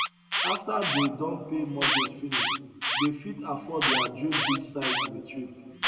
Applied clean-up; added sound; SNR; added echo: none; Alarm; -2 dB; reverberation time 1.7 s.